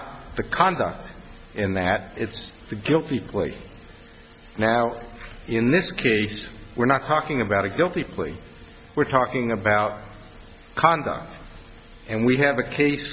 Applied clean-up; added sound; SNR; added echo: none; none; none; none.